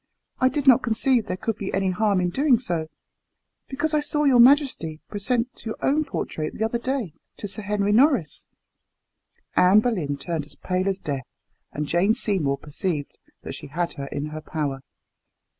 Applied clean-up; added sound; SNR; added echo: none; none; none; none.